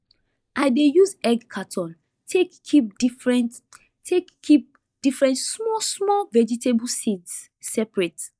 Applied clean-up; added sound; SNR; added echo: neural mask model DeepFilterNet 3.